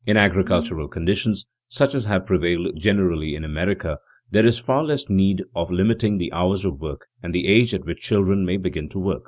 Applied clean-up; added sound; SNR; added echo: neural mask model RNNoise.